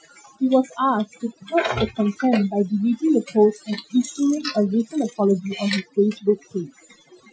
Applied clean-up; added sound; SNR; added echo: classical method Wiener filter.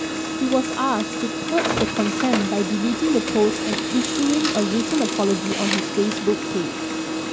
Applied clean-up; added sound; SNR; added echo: none; Printer; 2 dB; none.